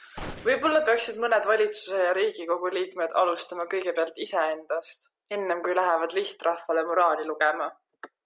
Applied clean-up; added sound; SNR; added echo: none; Gunshot, gunfire; 16 dB; none.